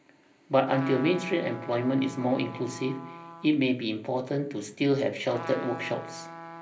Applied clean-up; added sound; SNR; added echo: none; Trumpet; 15 dB; reverberation time 0.5 s.